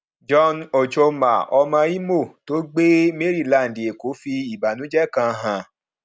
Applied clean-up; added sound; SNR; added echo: none; none; none; none.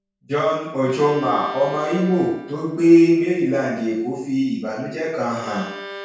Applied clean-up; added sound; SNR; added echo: none; Bowed string instrument; 18 dB; reverberation time 0.6 s.